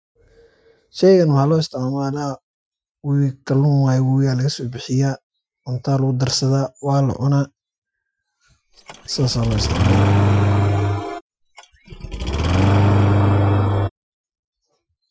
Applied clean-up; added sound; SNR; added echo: classical method Wiener filter.